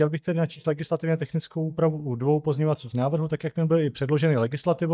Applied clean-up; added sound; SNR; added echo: neural mask model DeepFilterNet 3.